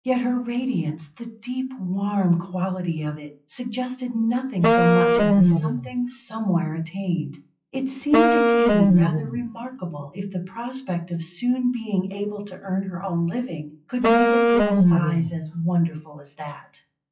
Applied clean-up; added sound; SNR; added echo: classical method WPE with log-MMSE.